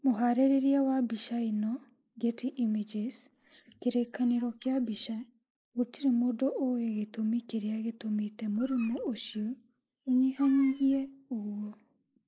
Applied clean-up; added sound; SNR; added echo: neural mask model Resemble Enhance denoiser.